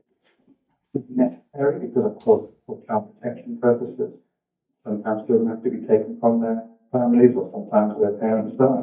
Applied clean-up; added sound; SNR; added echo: neural mask model DeepFilterNet 3.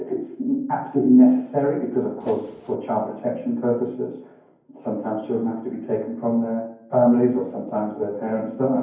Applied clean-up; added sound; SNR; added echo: none; Whoosh, swoosh, swish; 14 dB; reverberation time 0.9 s.